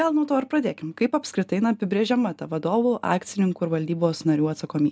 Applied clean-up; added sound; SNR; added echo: none; none; none; none.